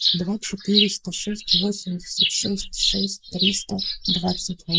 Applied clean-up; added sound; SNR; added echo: neural mask model Resemble Enhance denoiser.